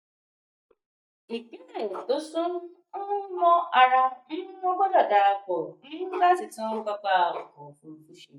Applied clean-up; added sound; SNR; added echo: neural mask model DeepFilterNet 3.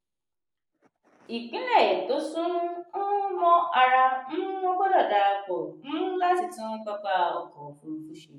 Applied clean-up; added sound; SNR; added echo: none; none; none; none.